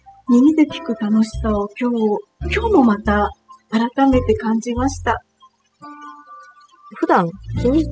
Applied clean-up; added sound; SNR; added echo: classical method spectral subtraction.